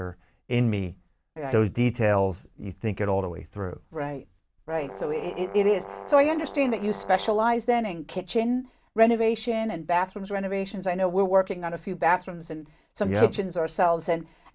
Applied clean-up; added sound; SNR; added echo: none; Brass instrument; 14 dB; none.